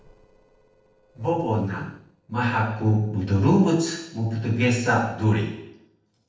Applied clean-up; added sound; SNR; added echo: neural separator model SepFormer DNS4.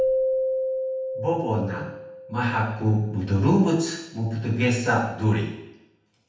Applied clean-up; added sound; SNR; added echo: none; Keyboard (musical); 6 dB; reverberation time 0.8 s.